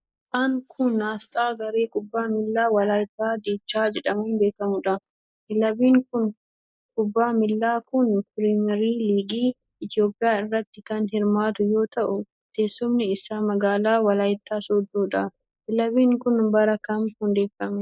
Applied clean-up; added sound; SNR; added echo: neural mask model Resemble Enhance denoiser.